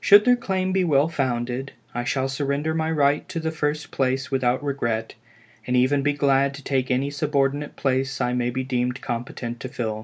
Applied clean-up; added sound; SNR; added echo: none; none; none; none.